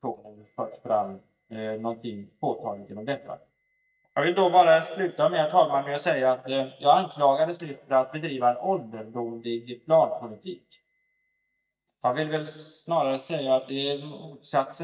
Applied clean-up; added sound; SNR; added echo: neural mask model DeepFilterNet 3.